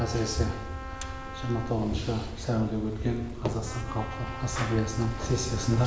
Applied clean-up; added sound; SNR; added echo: none; Trumpet; 14 dB; none.